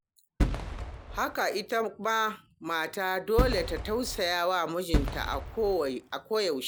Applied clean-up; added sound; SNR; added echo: none; Fireworks; 2 dB; none.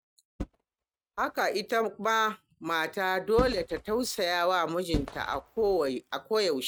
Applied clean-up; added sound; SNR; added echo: neural mask model RNNoise.